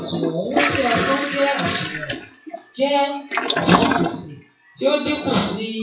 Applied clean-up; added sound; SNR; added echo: classical method WPE with log-MMSE.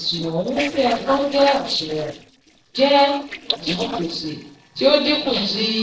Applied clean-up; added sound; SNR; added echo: neural separator model SepFormer DNS4.